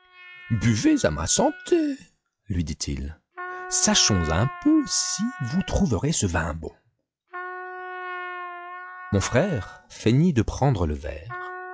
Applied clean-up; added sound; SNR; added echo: classical method log-MMSE.